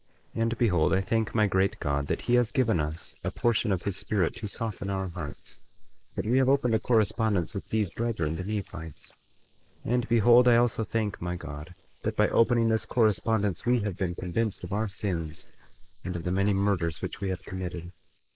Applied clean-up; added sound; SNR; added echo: neural mask model Resemble Enhance denoiser.